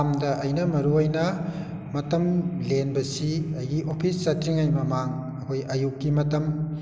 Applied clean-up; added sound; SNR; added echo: none; none; none; none.